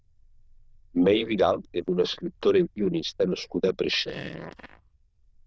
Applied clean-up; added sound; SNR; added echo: neural diffusion model UNIVERSE++.